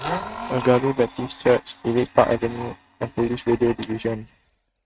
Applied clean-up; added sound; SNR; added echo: neural mask model RNNoise.